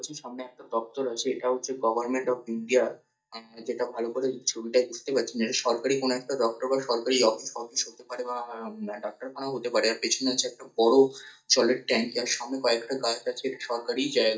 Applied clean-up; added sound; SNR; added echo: neural mask model DeepFilterNet 3.